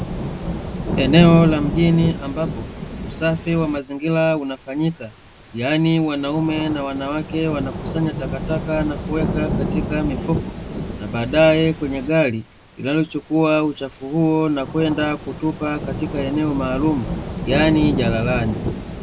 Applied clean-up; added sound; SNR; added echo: none; Rain / Thunderstorm; 6 dB; none.